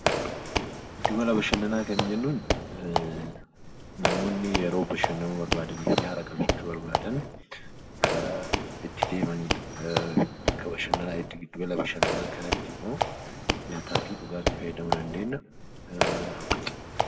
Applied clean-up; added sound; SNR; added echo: none; Squeak / Walk, footsteps; -1 dB; reverberation time 0.8 s.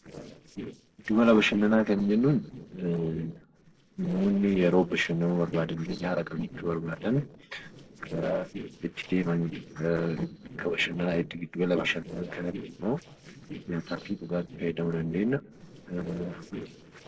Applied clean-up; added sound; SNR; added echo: neural separator model SepFormer DNS4.